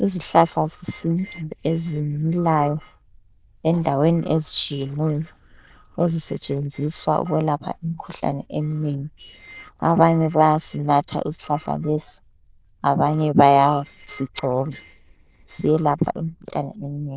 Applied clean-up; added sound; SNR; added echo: neural diffusion model UNIVERSE++.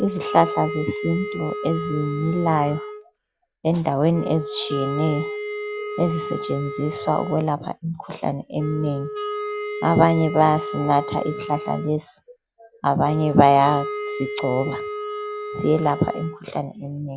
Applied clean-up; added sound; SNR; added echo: none; Wind instrument, woodwind instrument; 8 dB; none.